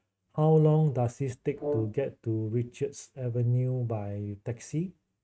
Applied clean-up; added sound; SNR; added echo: neural mask model RNNoise.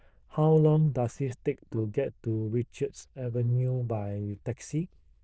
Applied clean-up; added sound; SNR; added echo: neural diffusion model UNIVERSE++.